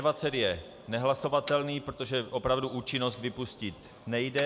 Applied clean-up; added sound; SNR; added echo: none; Motor vehicle (road); 16 dB; none.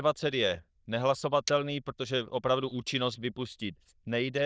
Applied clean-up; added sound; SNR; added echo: neural diffusion model UNIVERSE++.